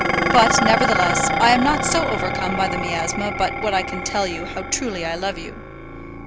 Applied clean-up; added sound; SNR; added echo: none; Dishes, pots, and pans; 1 dB; none.